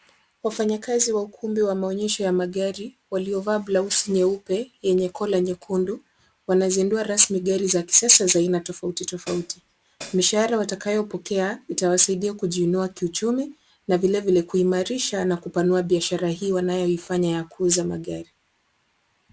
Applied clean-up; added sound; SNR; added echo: none; Hi-hat; 18 dB; none.